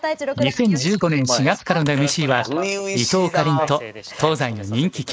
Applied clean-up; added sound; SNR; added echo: neural mask model Resemble Enhance denoiser.